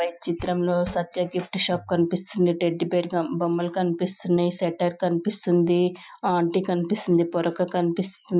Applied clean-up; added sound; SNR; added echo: classical method Wiener filter.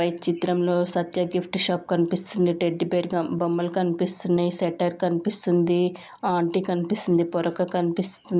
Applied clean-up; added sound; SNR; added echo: none; none; none; none.